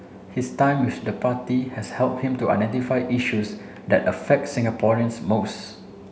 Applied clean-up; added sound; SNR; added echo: none; none; none; none.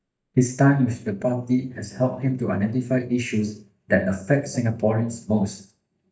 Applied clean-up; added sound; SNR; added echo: neural mask model DeepFilterNet 3.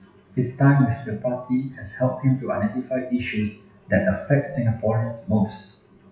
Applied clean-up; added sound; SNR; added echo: classical method WPE with log-MMSE.